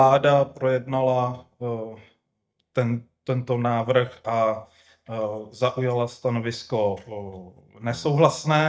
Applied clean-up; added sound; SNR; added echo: neural mask model DeepFilterNet 3.